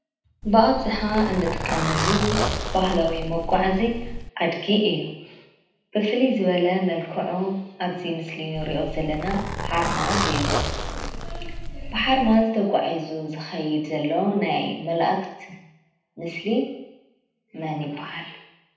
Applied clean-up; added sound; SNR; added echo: none; Zipper (clothing); 3 dB; reverberation time 0.8 s.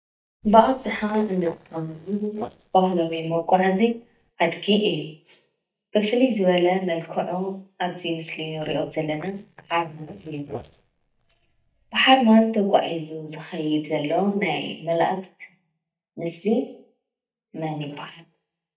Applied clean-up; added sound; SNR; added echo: neural mask model DeepFilterNet 3.